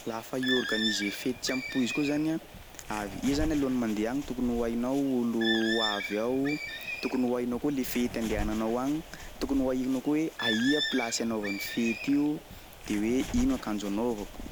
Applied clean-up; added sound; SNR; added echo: none; Bird; 7 dB; none.